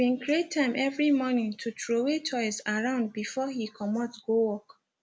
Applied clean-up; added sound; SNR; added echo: none; none; none; none.